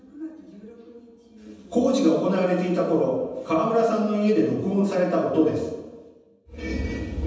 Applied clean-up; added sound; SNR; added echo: none; none; none; reverberation time 1.1 s.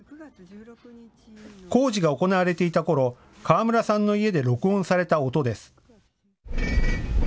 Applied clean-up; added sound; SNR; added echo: none; none; none; none.